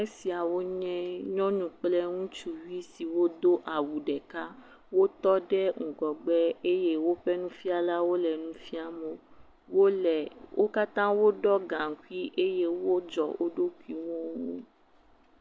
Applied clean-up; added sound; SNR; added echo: none; none; none; none.